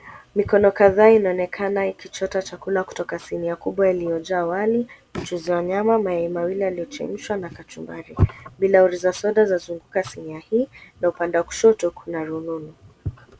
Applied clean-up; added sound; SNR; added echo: none; none; none; none.